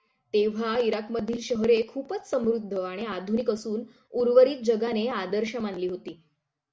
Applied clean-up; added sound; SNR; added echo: none; none; none; none.